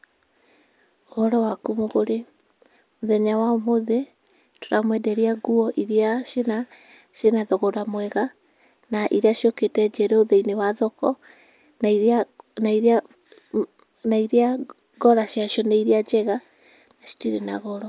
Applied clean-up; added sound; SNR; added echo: none; none; none; none.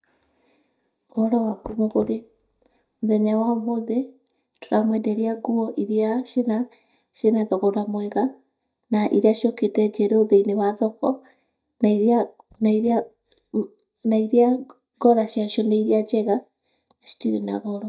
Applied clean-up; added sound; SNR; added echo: neural mask model DeepFilterNet 3.